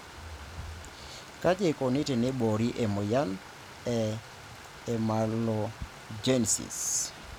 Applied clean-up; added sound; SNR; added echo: none; Stream; 16 dB; none.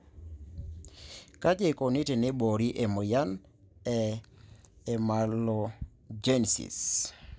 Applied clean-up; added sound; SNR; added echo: none; none; none; none.